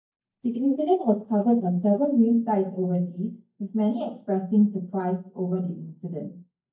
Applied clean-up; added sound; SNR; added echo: neural mask model DeepFilterNet 3.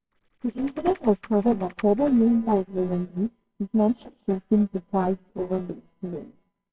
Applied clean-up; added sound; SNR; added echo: neural separator model SepFormer WHAMR!.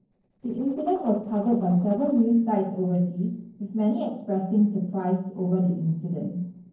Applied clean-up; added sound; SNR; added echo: neural separator model SepFormer DNS4.